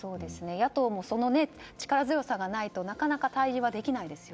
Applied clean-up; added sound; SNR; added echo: none; none; none; none.